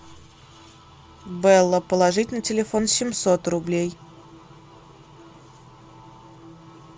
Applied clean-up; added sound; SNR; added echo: none; none; none; none.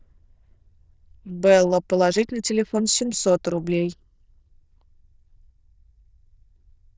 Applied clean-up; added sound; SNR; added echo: neural diffusion model UNIVERSE++.